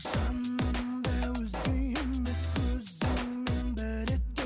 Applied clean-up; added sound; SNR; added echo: none; Explosion; 15 dB; none.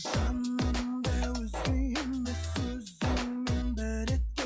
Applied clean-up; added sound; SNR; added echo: classical method log-MMSE.